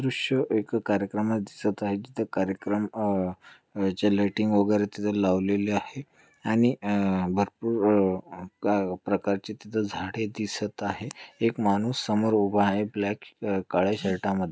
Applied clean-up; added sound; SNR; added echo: none; none; none; none.